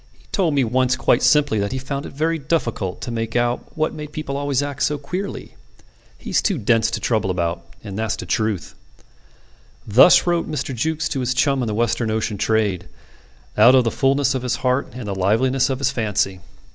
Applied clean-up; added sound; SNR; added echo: none; none; none; none.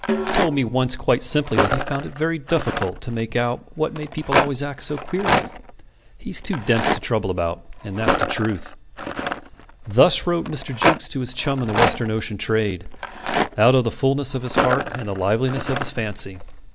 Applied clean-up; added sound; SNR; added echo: none; Snare drum + Rattle; 4 dB; none.